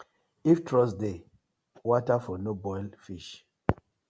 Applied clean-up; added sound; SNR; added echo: none; none; none; none.